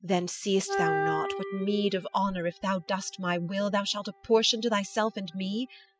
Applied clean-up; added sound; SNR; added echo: classical method spectral subtraction.